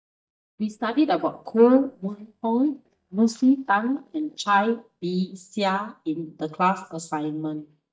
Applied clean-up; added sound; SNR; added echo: neural mask model DeepFilterNet 3.